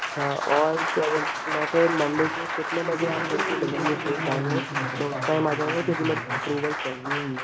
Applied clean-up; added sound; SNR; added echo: none; Applause; 2 dB; none.